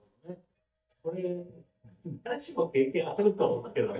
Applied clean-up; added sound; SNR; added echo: neural mask model DeepFilterNet 3.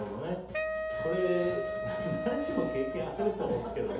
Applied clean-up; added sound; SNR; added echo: none; Wind instrument, woodwind instrument; 3 dB; reverberation time 2.2 s.